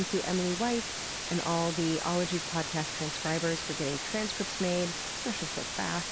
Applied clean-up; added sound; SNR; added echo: none; Water; 4 dB; none.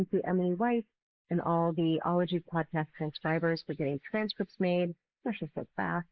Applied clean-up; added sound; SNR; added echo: neural mask model Resemble Enhance denoiser.